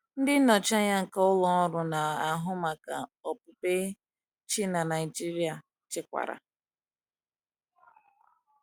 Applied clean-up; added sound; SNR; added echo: none; none; none; none.